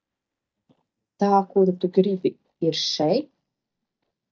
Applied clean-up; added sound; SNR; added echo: neural mask model DeepFilterNet 3.